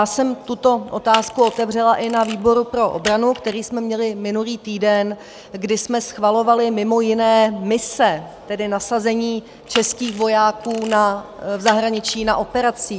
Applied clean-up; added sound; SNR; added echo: none; Camera; 14 dB; none.